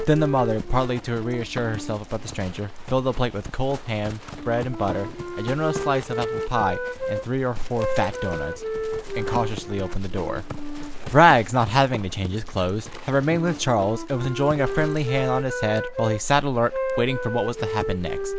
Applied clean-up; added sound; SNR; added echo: none; Livestock, farm animals, working animals + Wind instrument, woodwind instrument; 7 dB; none.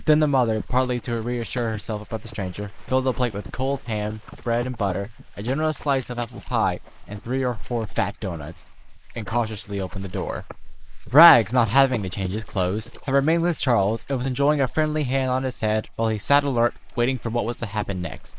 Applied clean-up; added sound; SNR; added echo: neural mask model Resemble Enhance denoiser.